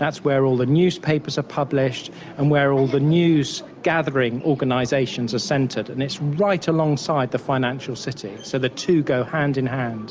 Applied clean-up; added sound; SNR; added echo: none; none; none; none.